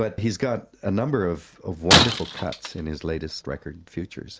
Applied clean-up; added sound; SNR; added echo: none; Shatter; -3 dB; none.